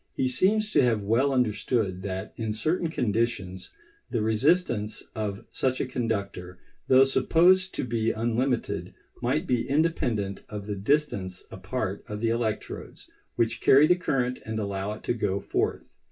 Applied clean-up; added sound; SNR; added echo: none; none; none; reverberation time 0.2 s.